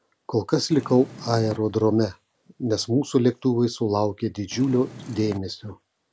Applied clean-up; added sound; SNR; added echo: none; Purr; 15 dB; none.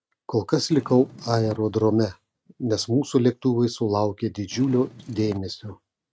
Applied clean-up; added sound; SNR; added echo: neural mask model RNNoise.